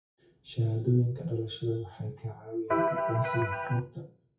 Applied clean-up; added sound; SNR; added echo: classical method WPE with log-MMSE.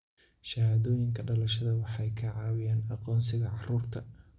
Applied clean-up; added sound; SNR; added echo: none; none; none; none.